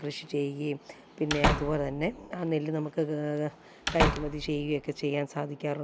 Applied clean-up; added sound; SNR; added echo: none; Slam / Wood; 2 dB; none.